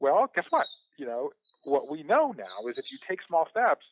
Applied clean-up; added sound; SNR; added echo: classical method log-MMSE.